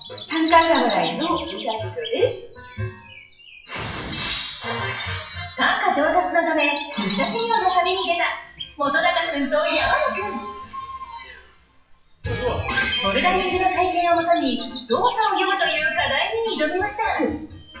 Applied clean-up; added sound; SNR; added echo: classical method WPE with log-MMSE.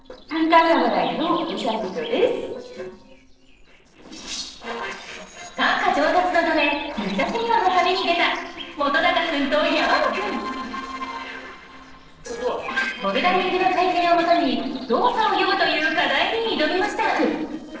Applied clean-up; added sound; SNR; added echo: neural separator model SepFormer DNS4.